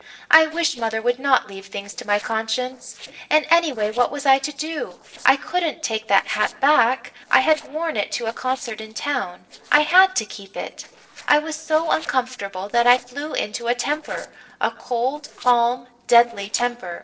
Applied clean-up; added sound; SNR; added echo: neural separator model SepFormer DNS4.